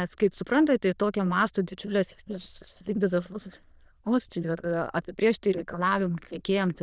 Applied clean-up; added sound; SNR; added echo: neural diffusion model UNIVERSE++.